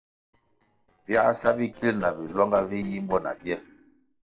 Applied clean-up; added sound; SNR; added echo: neural separator model SepFormer DNS4.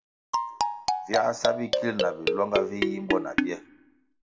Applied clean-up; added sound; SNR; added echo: none; Marimba, xylophone; -2 dB; none.